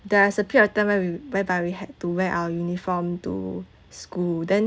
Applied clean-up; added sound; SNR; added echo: none; none; none; none.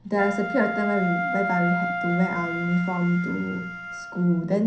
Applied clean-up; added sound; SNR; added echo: none; Wind instrument, woodwind instrument; 5 dB; reverberation time 0.6 s.